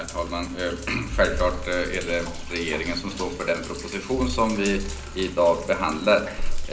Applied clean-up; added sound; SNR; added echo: none; Sink (filling or washing); 5 dB; reverberation time 0.5 s.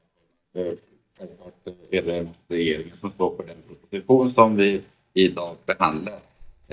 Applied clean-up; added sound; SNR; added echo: neural mask model DeepFilterNet 3.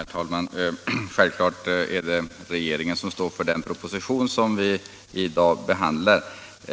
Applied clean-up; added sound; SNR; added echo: none; none; none; none.